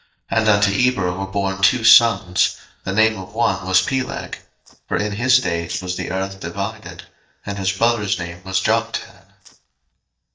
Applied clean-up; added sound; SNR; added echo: neural mask model DeepFilterNet 3.